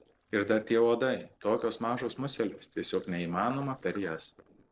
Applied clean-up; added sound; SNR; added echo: neural separator model SepFormer DNS4.